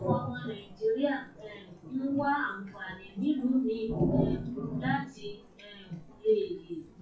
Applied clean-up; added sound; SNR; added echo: classical method WPE with log-MMSE.